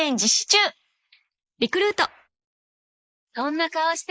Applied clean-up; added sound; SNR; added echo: neural mask model Resemble Enhance denoiser.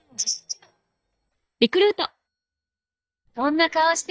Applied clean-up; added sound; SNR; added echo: neural mask model DeepFilterNet 3.